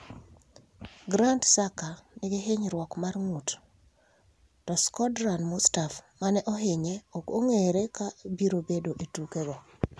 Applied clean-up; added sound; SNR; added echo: none; none; none; none.